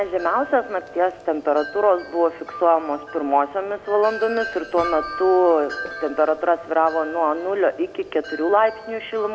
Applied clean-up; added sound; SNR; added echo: none; Wind chime; 14 dB; none.